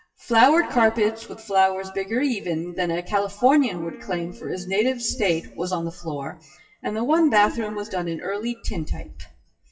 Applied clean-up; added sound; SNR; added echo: classical method WPE with log-MMSE.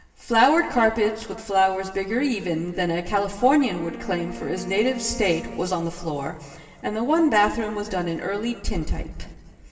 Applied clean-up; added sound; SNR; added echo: none; Wind instrument, woodwind instrument; 15 dB; reverberation time 2.3 s.